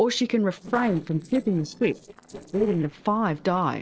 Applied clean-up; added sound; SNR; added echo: neural separator model SepFormer DNS4.